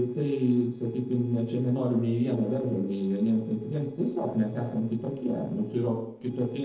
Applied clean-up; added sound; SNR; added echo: neural separator model SepFormer DNS4.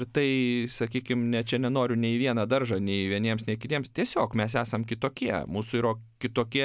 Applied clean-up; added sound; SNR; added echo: none; none; none; none.